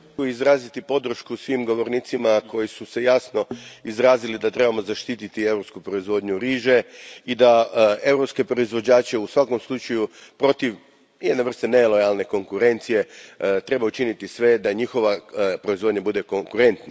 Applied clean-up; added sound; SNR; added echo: none; none; none; none.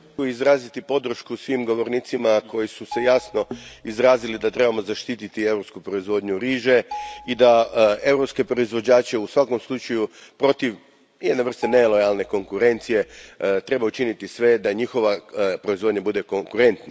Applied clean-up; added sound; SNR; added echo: none; Marimba, xylophone; 17 dB; none.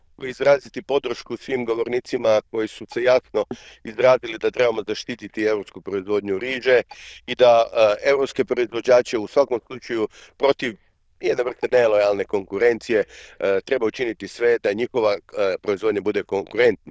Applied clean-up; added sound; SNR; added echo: neural diffusion model UNIVERSE++.